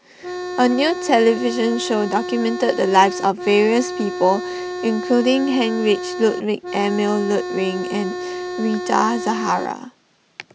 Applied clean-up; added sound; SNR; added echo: none; Organ; 7 dB; none.